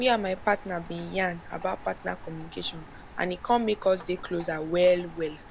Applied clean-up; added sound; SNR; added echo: none; Rain; 15 dB; none.